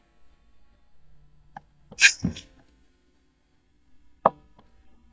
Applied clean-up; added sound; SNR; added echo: neural mask model DeepFilterNet 3.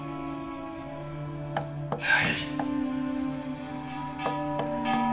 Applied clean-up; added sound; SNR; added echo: none; Knock; 11 dB; reverberation time 0.9 s.